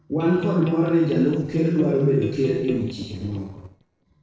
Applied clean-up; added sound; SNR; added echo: neural separator model SepFormer DNS4.